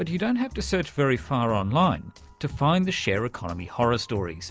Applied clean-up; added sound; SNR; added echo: none; none; none; none.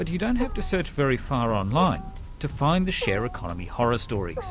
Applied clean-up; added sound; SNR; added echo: none; Wild animals; 9 dB; none.